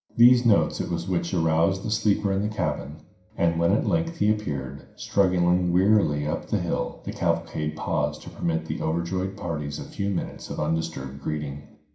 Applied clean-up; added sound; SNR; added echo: none; none; none; reverberation time 0.5 s.